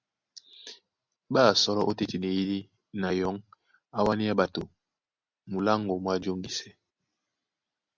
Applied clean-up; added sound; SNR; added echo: none; none; none; none.